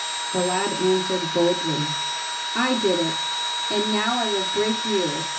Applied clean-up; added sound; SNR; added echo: none; Engine / Drill; 1 dB; reverberation time 0.4 s.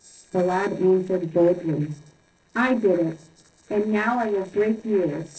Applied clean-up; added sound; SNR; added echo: neural separator model SepFormer DNS4.